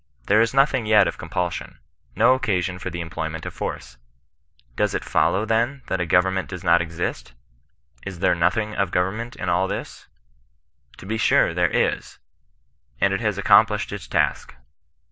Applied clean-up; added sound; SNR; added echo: none; none; none; none.